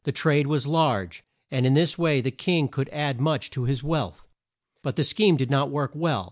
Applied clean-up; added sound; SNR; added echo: none; none; none; none.